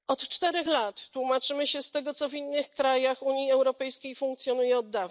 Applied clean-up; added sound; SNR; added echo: neural mask model Resemble Enhance denoiser.